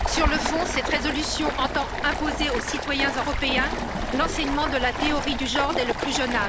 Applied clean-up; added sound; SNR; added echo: none; Stream; 2 dB; none.